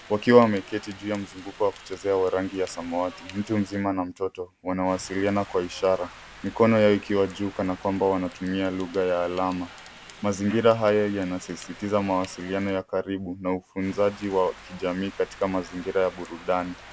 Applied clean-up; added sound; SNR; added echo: none; Rain; 20 dB; none.